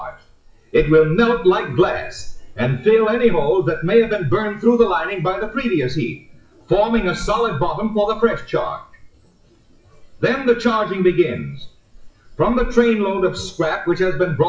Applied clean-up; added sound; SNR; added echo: classical method WPE with log-MMSE.